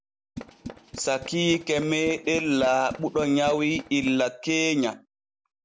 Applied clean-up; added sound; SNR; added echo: none; Tools; 15 dB; none.